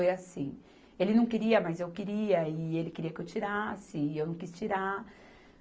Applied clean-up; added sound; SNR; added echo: none; none; none; none.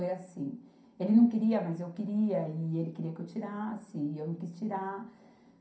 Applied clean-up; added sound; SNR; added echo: none; none; none; reverberation time 0.5 s.